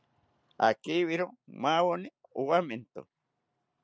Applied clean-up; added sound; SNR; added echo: none; none; none; none.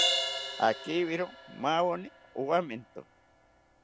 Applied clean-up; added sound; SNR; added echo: none; Crash cymbal; 4 dB; none.